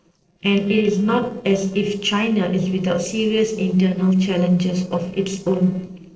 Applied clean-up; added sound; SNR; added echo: neural separator model SepFormer DNS4.